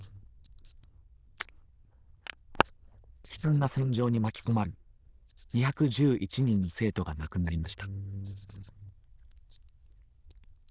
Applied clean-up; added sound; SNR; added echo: neural diffusion model UNIVERSE++.